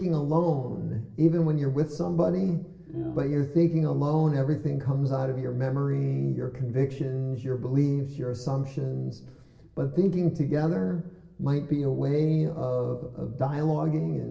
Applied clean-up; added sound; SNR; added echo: none; none; none; reverberation time 0.7 s.